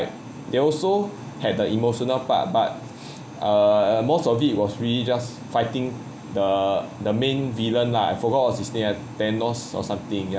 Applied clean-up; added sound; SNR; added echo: none; none; none; none.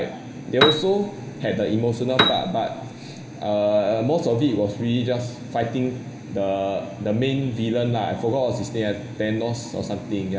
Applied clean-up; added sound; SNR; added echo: none; Piano; 1 dB; reverberation time 1.7 s.